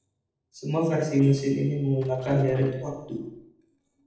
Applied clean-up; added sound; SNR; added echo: neural separator model SepFormer DNS4.